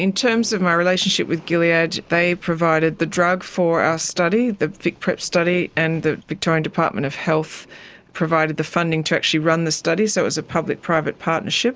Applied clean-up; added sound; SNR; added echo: none; none; none; none.